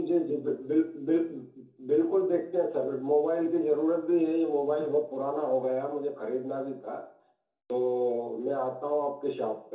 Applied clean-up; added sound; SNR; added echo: none; none; none; reverberation time 0.7 s.